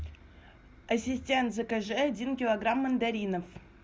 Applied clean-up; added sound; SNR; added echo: none; none; none; none.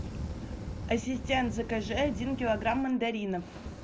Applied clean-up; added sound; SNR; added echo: none; Fire; 7 dB; none.